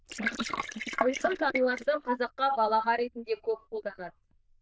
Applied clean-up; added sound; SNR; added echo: neural diffusion model UNIVERSE++.